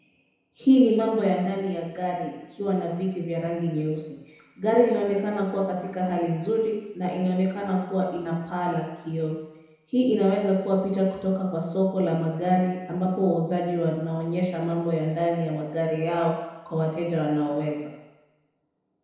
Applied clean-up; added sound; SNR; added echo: none; none; none; reverberation time 1.0 s.